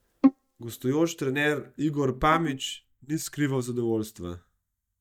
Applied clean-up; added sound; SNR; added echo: neural mask model DeepFilterNet 3.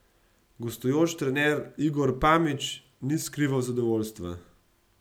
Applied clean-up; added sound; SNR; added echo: none; none; none; none.